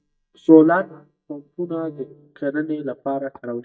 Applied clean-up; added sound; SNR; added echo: neural mask model DeepFilterNet 3.